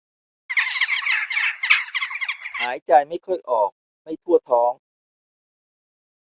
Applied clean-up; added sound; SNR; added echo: none; Bird; -3 dB; none.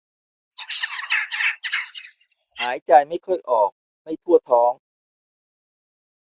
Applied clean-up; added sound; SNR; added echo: neural mask model Resemble Enhance denoiser.